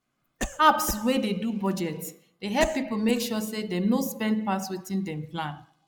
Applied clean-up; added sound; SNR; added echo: neural mask model Resemble Enhance denoiser.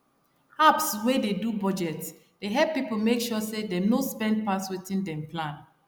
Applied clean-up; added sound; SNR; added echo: none; none; none; none.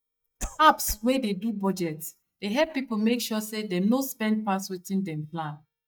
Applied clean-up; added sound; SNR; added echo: neural mask model DeepFilterNet 3.